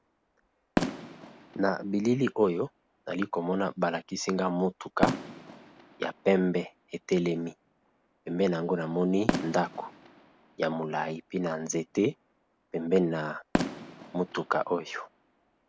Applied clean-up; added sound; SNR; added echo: none; Fireworks; 9 dB; none.